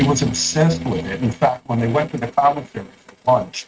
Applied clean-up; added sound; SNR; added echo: neural mask model RNNoise.